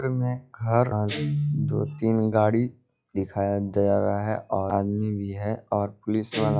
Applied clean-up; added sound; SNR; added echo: classical method log-MMSE.